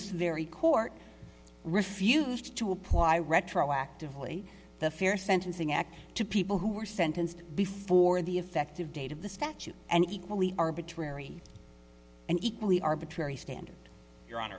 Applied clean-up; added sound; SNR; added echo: none; none; none; none.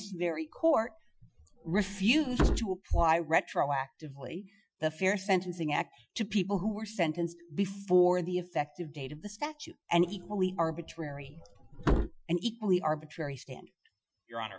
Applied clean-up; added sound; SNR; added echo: classical method Wiener filter.